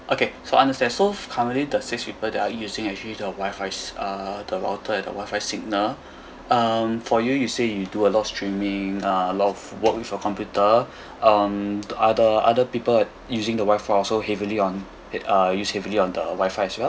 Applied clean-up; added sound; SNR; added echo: none; none; none; none.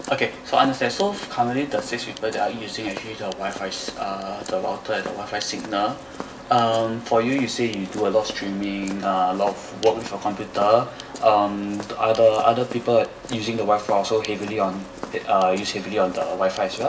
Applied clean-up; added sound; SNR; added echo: none; Walk, footsteps; 16 dB; reverberation time 0.7 s.